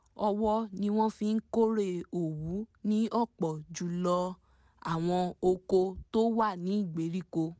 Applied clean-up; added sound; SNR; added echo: none; none; none; none.